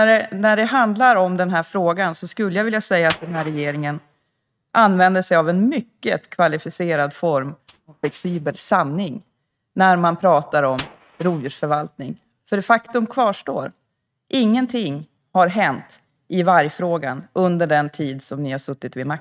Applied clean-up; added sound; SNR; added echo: neural mask model RNNoise.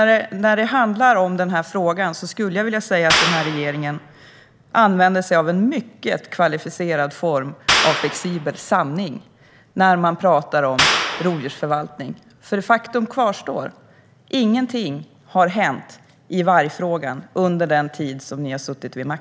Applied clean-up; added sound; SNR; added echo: none; Clapping; 5 dB; none.